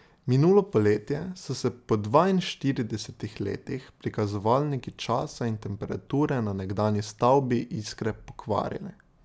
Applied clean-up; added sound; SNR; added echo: none; none; none; none.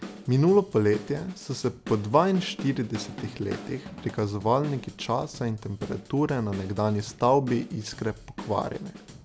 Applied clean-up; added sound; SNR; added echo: none; Drum / Drum kit; 15 dB; none.